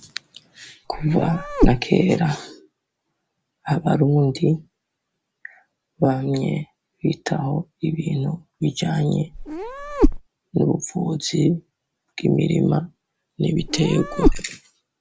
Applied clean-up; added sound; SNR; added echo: none; Meow; -2 dB; none.